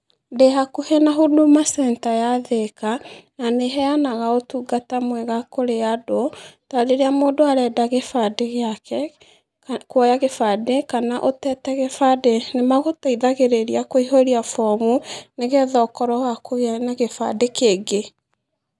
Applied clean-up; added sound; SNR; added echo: none; none; none; none.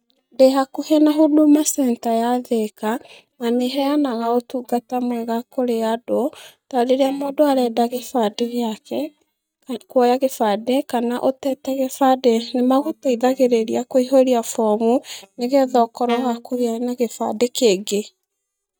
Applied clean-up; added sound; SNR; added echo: neural mask model DeepFilterNet 3.